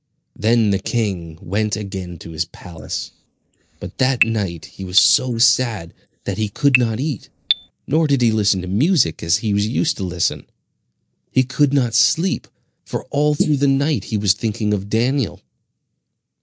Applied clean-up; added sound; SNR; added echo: neural mask model Resemble Enhance denoiser.